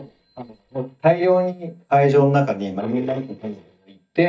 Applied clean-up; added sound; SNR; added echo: neural mask model DeepFilterNet 3.